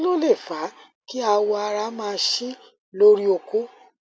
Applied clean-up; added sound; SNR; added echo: none; none; none; none.